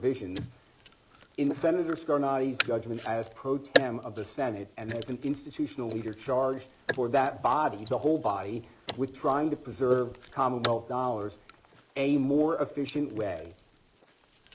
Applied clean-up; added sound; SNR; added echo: neural mask model Resemble Enhance denoiser.